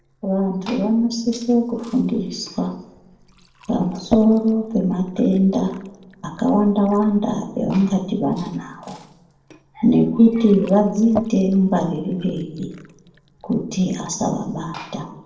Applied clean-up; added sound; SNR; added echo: neural separator model SepFormer DNS4.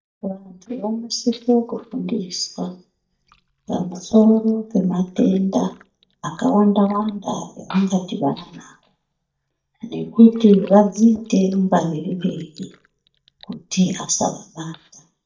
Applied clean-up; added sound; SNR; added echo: neural mask model DeepFilterNet 3.